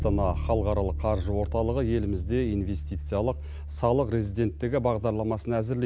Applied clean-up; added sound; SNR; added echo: none; Bass guitar; 6 dB; none.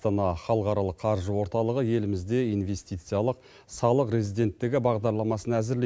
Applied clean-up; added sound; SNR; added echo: none; none; none; none.